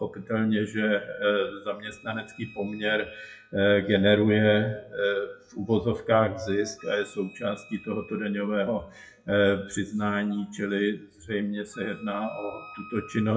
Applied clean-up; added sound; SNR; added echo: classical method WPE with log-MMSE.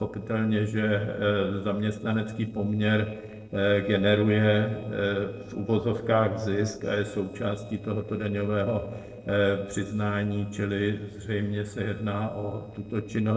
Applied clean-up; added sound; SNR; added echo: neural separator model SepFormer DNS4.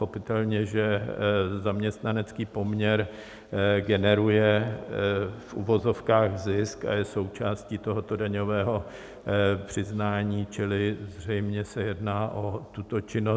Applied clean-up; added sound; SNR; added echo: none; none; none; none.